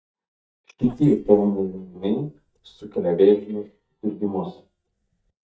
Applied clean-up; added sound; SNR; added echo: neural mask model DeepFilterNet 3.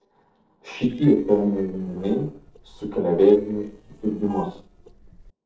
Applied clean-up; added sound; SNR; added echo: neural separator model SepFormer DNS4.